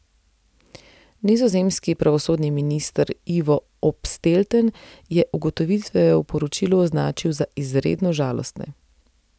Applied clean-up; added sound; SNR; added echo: none; none; none; none.